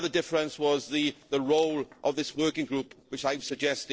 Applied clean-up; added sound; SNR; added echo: neural separator model SepFormer DNS4.